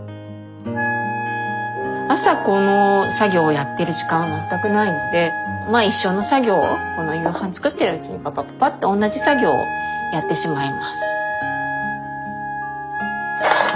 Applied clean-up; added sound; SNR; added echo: none; Wind instrument, woodwind instrument; 6 dB; none.